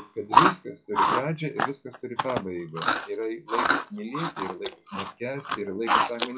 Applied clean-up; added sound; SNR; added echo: classical method log-MMSE.